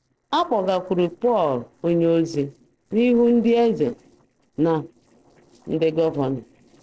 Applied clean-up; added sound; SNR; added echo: neural separator model SepFormer DNS4.